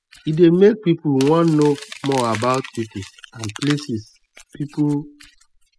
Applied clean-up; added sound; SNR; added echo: classical method spectral subtraction.